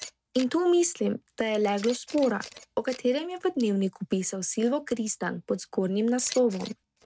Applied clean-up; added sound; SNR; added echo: neural mask model RNNoise.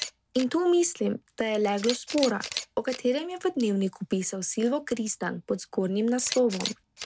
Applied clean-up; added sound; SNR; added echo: none; Camera; 13 dB; none.